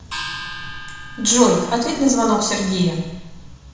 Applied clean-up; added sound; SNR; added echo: none; Gong; 14 dB; reverberation time 1.0 s.